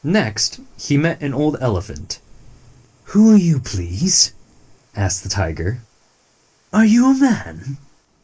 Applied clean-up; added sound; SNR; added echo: neural mask model Resemble Enhance denoiser.